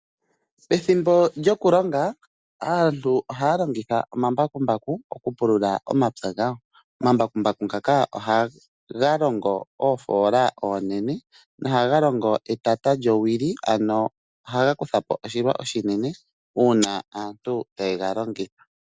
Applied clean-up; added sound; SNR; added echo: none; none; none; none.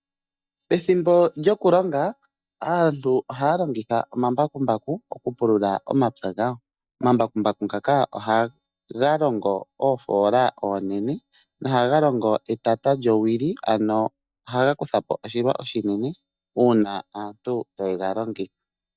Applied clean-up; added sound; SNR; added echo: neural mask model DeepFilterNet 3.